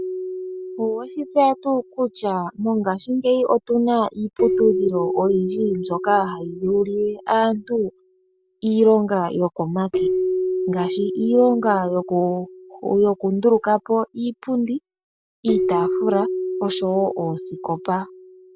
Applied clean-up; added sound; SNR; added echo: none; Keyboard (musical); 7 dB; none.